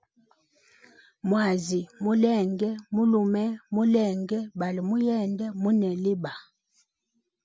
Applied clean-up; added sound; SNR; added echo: none; none; none; none.